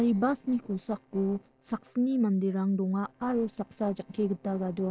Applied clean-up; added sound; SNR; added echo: neural separator model SepFormer DNS4.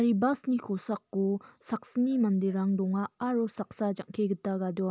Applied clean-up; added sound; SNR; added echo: none; none; none; none.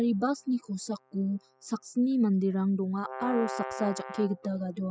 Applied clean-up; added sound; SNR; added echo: classical method spectral subtraction.